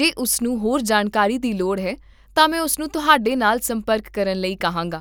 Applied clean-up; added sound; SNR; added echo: none; none; none; none.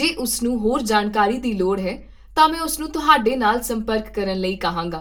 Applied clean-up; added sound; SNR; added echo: none; none; none; reverberation time 0.2 s.